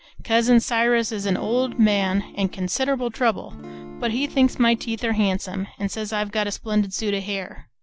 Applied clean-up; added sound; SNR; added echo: none; Acoustic guitar / Strum; 16 dB; none.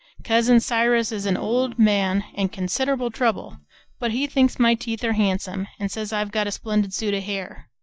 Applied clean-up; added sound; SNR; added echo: neural mask model DeepFilterNet 3.